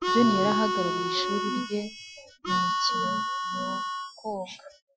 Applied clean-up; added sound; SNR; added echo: classical method Wiener filter.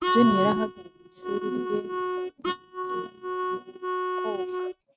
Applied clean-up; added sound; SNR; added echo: neural mask model RNNoise.